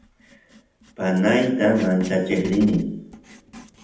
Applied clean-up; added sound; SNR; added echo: none; Writing; 19 dB; reverberation time 0.8 s.